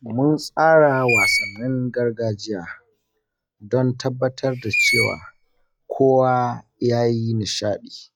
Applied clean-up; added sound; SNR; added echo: classical method log-MMSE.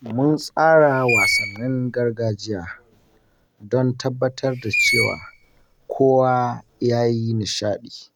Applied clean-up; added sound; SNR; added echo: none; Screech; 6 dB; none.